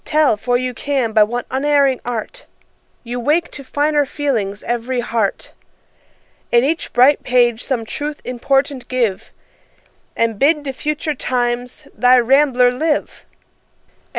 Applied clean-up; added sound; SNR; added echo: none; none; none; none.